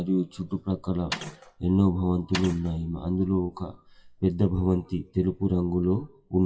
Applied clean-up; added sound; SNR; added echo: classical method WPE with log-MMSE.